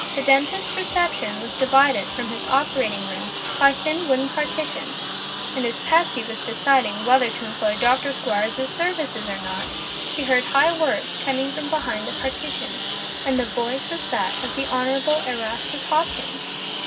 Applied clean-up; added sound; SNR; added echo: none; Engine; 6 dB; reverberation time 0.4 s.